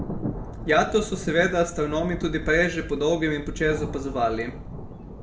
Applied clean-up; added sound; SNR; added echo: none; Thunder; 9 dB; reverberation time 0.4 s.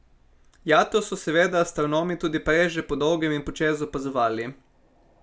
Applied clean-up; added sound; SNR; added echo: none; none; none; none.